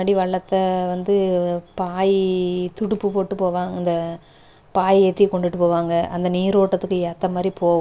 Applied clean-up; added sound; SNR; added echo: none; none; none; none.